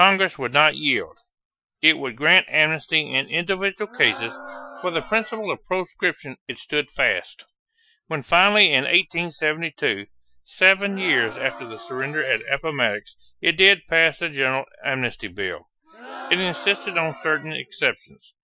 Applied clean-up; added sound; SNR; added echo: classical method Wiener filter.